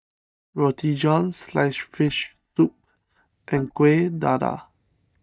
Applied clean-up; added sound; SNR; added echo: neural mask model DeepFilterNet 3.